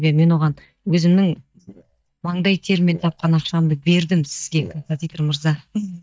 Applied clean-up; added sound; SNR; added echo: neural mask model DeepFilterNet 3.